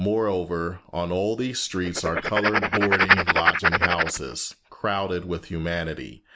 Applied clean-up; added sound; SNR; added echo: neural mask model Resemble Enhance denoiser.